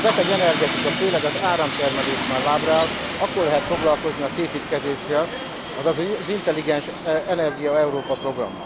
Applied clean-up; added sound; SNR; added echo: none; Train; 2 dB; none.